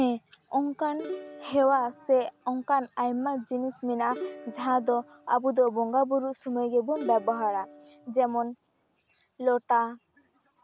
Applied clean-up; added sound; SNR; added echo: none; Plucked string instrument; 14 dB; none.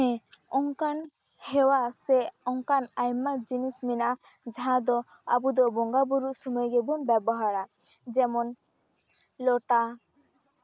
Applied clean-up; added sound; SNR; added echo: neural mask model Resemble Enhance denoiser.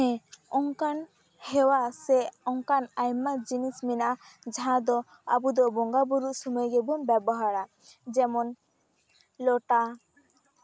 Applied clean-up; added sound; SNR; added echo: none; none; none; none.